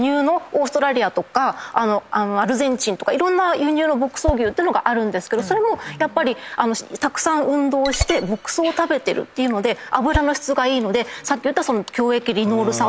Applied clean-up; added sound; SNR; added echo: none; Whoosh, swoosh, swish; 5 dB; none.